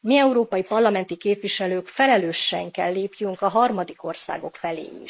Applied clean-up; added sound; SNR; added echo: neural mask model Resemble Enhance denoiser.